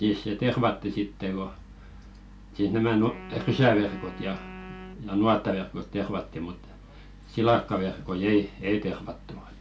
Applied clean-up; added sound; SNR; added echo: none; Wind instrument, woodwind instrument; 16 dB; none.